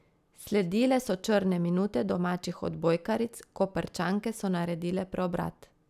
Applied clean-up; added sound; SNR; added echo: none; none; none; none.